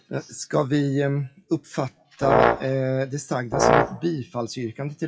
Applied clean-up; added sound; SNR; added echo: classical method WPE with log-MMSE.